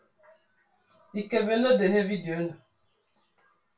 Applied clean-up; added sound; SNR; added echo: none; none; none; reverberation time 0.2 s.